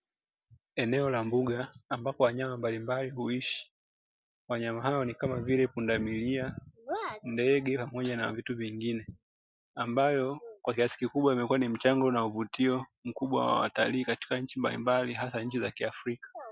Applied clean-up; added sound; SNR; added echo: none; none; none; none.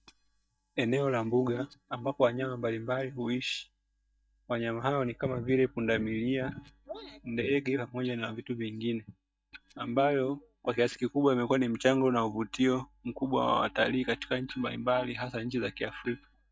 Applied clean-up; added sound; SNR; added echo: neural mask model DeepFilterNet 3.